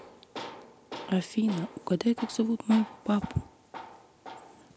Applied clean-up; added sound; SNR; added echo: none; Tools; 14 dB; none.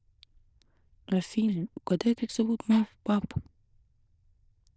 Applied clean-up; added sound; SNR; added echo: neural diffusion model UNIVERSE++.